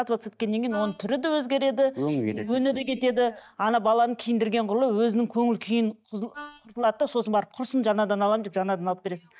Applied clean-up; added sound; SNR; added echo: neural mask model DeepFilterNet 3.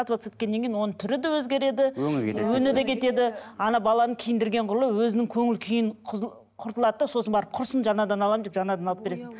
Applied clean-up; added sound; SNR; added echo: none; none; none; none.